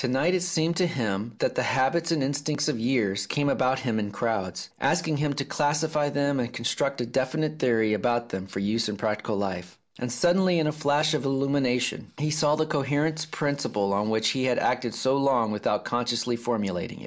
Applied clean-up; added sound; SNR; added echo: none; none; none; none.